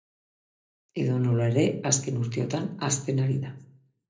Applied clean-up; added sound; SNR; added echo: none; none; none; reverberation time 0.5 s.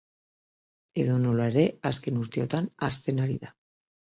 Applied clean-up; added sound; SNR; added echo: none; none; none; none.